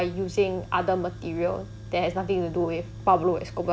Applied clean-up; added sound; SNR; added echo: none; Tools; 14 dB; none.